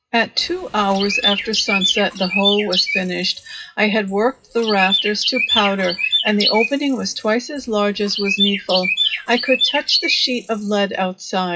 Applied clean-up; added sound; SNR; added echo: classical method WPE with log-MMSE.